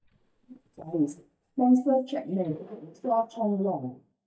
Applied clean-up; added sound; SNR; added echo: neural mask model DeepFilterNet 3.